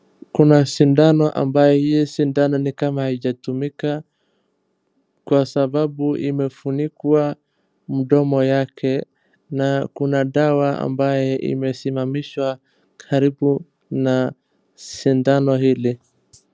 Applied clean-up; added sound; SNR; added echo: none; none; none; none.